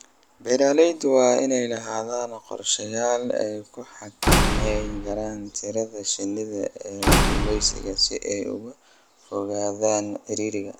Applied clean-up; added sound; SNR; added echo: none; Slam / Wood; 0 dB; none.